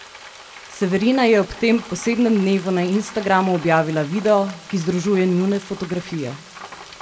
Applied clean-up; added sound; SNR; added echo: none; Frying (food); 18 dB; reverberation time 0.8 s.